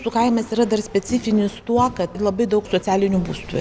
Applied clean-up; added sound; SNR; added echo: none; none; none; none.